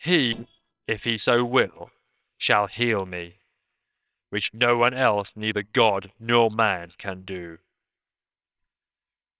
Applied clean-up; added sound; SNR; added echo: neural separator model SepFormer WHAMR!.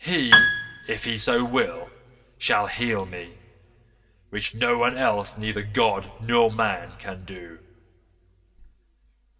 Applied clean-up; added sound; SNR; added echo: none; Piano; -4 dB; reverberation time 1.1 s.